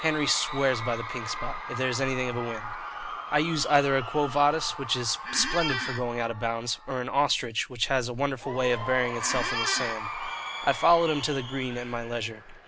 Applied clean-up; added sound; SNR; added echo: none; Crowd / Cheering + Squeak; 8 dB; none.